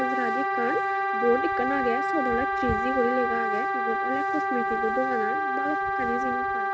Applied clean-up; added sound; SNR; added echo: none; Wind instrument, woodwind instrument; -3 dB; none.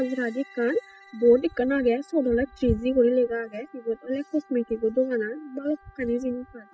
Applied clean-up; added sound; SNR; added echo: classical method spectral subtraction.